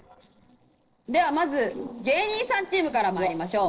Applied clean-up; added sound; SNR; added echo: neural separator model SepFormer DNS4.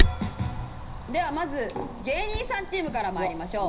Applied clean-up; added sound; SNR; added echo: none; Wind; -1 dB; reverberation time 0.5 s.